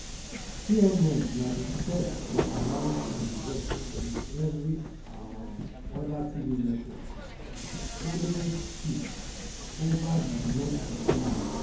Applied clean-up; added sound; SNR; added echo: none; Subway, metro, underground; 3 dB; reverberation time 0.9 s.